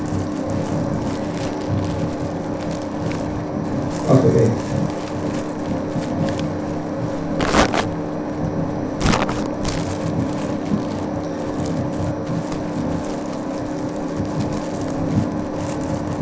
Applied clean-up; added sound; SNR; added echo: none; Crumpling, crinkling; 8 dB; reverberation time 0.6 s.